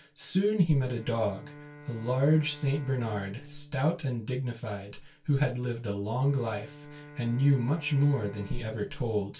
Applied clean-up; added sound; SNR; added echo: none; Bowed string instrument; 20 dB; reverberation time 0.2 s.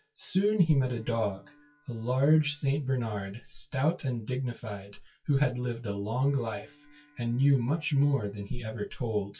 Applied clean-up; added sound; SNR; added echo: classical method WPE with log-MMSE.